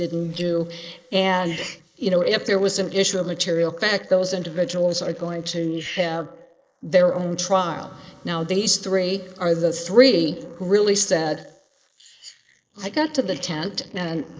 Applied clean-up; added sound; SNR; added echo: neural mask model Resemble Enhance denoiser.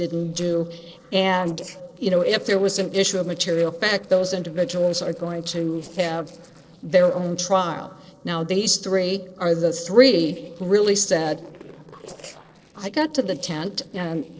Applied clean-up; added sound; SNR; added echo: neural separator model SepFormer DNS4.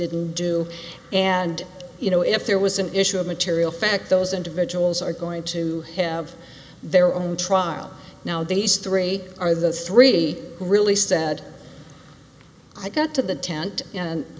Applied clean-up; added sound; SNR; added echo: none; none; none; none.